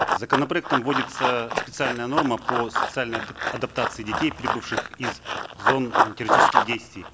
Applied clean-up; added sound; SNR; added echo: none; Run; -3 dB; none.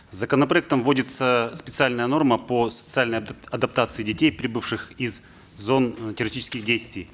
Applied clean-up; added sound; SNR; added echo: none; none; none; none.